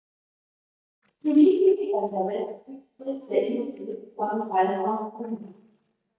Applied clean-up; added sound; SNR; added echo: neural mask model DeepFilterNet 3.